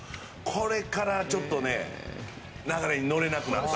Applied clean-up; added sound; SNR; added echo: none; none; none; none.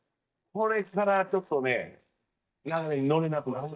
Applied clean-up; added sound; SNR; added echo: neural mask model DeepFilterNet 3.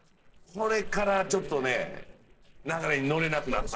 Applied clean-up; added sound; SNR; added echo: neural separator model SepFormer DNS4.